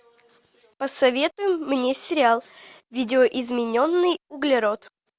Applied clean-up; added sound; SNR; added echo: none; none; none; none.